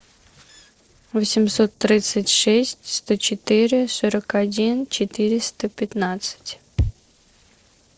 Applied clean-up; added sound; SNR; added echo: neural separator model SepFormer DNS4.